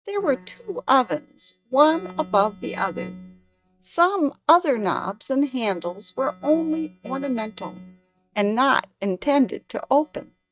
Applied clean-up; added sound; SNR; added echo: neural mask model DeepFilterNet 3.